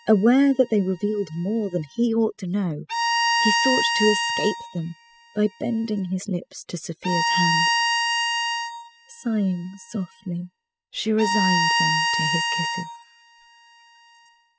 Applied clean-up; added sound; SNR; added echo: classical method spectral subtraction.